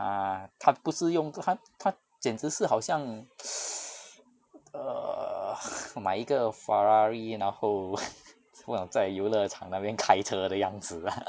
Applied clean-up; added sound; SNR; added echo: none; none; none; none.